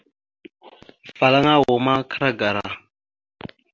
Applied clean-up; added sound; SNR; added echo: none; none; none; none.